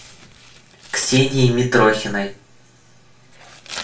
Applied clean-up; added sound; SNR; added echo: none; Tearing; 18 dB; reverberation time 0.3 s.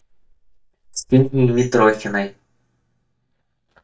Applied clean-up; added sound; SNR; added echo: neural mask model DeepFilterNet 3.